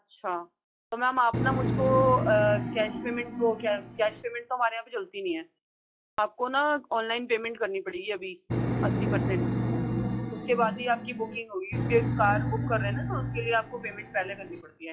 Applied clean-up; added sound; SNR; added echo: classical method log-MMSE.